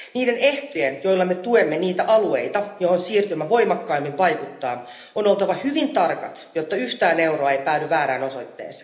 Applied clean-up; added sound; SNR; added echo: none; none; none; reverberation time 0.8 s.